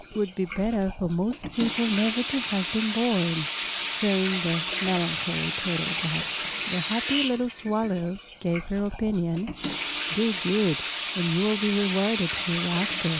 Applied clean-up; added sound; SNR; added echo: none; Sink (filling or washing) / Water tap, faucet; -3 dB; none.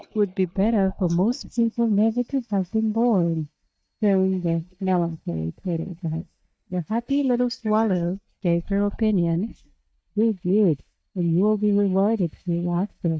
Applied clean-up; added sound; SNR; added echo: neural mask model DeepFilterNet 3.